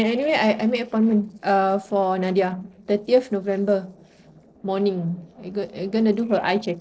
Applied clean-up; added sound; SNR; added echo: neural separator model SepFormer DNS4.